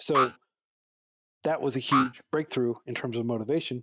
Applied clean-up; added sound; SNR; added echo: neural mask model RNNoise.